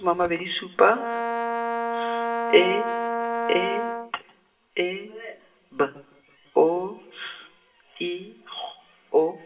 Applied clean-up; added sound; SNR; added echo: none; Brass instrument; 1 dB; reverberation time 0.8 s.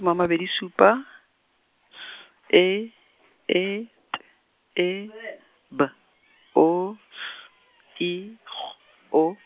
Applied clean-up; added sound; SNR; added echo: none; none; none; none.